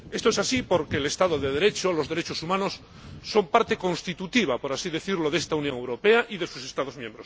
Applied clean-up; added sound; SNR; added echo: none; Thunder / Wind; 18 dB; none.